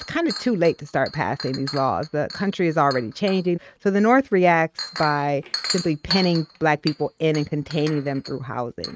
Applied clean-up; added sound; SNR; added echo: neural mask model RNNoise.